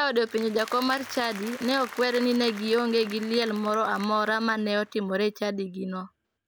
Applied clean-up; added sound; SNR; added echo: none; Applause; 17 dB; none.